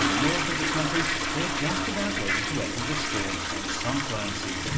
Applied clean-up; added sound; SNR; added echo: none; Toilet flush; -4 dB; reverberation time 0.6 s.